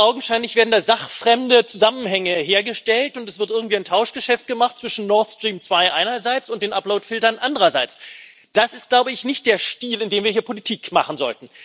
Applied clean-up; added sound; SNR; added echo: none; none; none; none.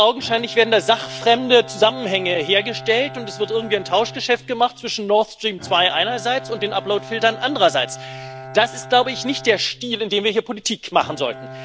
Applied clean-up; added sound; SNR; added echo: none; Bowed string instrument; 16 dB; none.